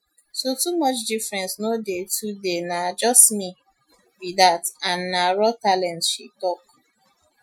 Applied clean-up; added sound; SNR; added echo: classical method Wiener filter.